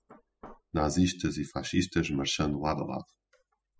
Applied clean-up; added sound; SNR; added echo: classical method spectral subtraction.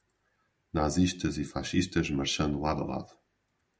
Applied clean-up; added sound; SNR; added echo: none; none; none; none.